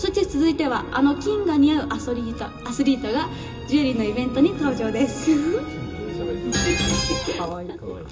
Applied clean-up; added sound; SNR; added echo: none; Purr; 19 dB; reverberation time 0.2 s.